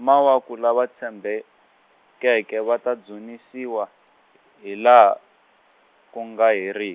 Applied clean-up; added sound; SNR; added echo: none; none; none; none.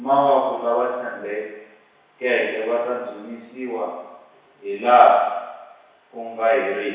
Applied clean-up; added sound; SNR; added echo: none; none; none; reverberation time 1.1 s.